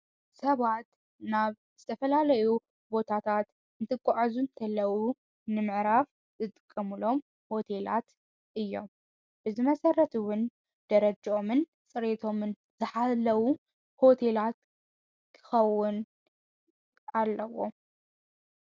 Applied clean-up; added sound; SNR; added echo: none; none; none; none.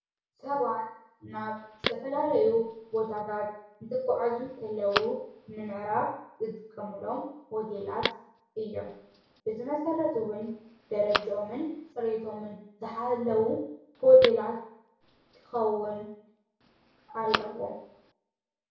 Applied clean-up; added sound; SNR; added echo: none; Telephone; 11 dB; reverberation time 0.6 s.